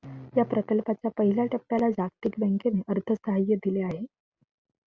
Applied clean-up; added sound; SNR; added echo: none; none; none; none.